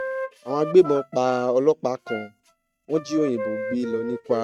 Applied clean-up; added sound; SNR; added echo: neural mask model RNNoise.